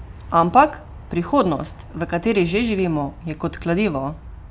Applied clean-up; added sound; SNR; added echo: none; Aircraft; 17 dB; none.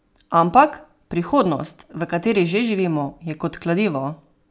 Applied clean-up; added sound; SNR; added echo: none; none; none; none.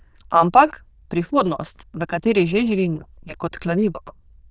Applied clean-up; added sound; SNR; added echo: neural diffusion model UNIVERSE++.